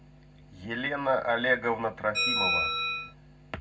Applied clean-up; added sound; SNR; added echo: none; Bell; 3 dB; reverberation time 0.3 s.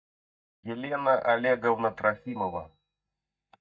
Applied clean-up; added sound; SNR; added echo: neural mask model DeepFilterNet 3.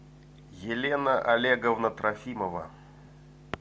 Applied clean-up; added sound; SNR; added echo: none; none; none; none.